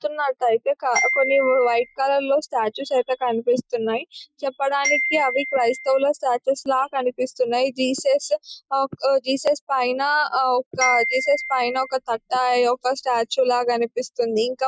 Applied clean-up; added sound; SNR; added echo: classical method Wiener filter.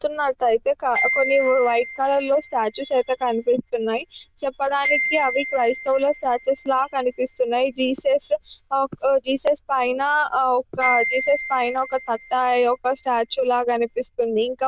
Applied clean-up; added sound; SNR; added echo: neural diffusion model UNIVERSE++.